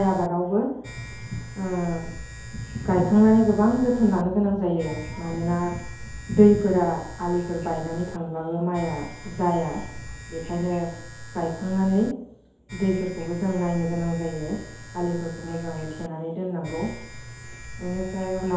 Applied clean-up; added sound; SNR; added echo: none; Domestic sounds, home sounds; 15 dB; reverberation time 2.2 s.